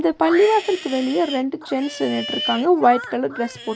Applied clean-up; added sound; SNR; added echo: none; Livestock, farm animals, working animals; 12 dB; none.